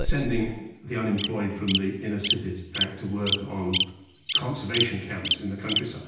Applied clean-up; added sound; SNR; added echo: none; Bird vocalization, bird call, bird song; 0 dB; reverberation time 0.9 s.